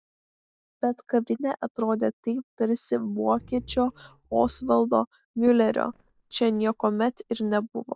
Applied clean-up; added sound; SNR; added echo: neural mask model DeepFilterNet 3.